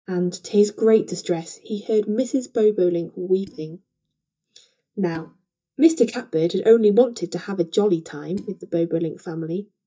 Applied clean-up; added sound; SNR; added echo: neural mask model DeepFilterNet 3.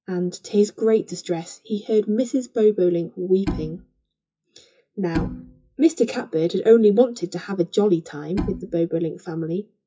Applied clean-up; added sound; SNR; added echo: classical method WPE with log-MMSE.